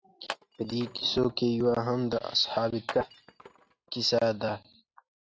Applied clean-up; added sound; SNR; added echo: neural mask model RNNoise.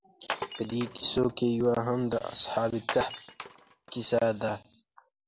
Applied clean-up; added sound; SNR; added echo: none; Glass; 12 dB; none.